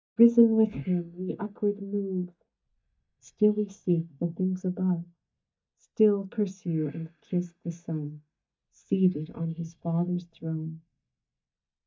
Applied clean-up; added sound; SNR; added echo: neural mask model DeepFilterNet 3.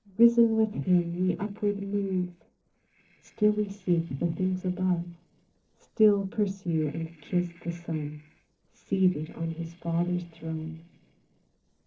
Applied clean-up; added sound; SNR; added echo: neural separator model SepFormer DNS4.